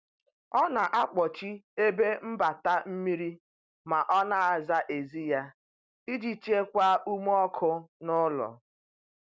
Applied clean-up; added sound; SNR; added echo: none; none; none; none.